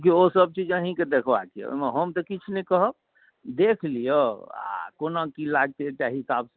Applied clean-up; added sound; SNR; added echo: none; none; none; none.